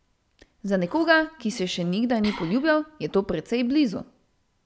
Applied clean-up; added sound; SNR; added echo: none; Liquid; 19 dB; none.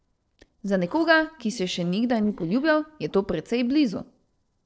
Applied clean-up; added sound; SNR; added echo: neural separator model SepFormer DNS4.